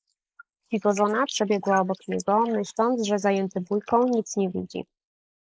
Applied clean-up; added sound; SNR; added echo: neural mask model Resemble Enhance denoiser.